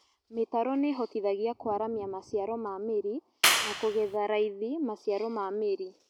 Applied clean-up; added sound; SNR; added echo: none; Clapping; -4 dB; none.